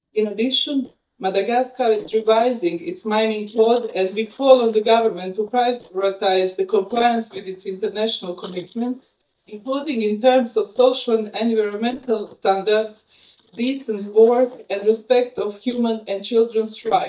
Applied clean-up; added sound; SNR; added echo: neural mask model DeepFilterNet 3.